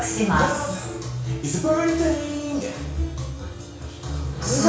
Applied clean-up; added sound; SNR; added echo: none; none; none; reverberation time 0.6 s.